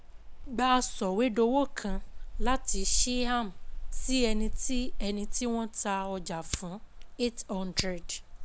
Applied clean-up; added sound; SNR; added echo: none; Fire; 1 dB; none.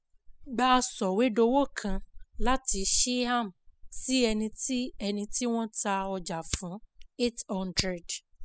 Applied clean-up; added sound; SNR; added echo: classical method spectral subtraction.